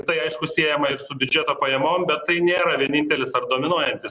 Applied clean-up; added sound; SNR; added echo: none; none; none; none.